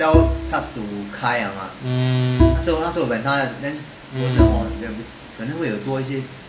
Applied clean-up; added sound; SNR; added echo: none; Bowed string instrument; 0 dB; none.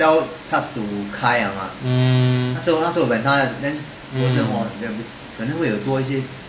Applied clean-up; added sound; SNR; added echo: none; none; none; none.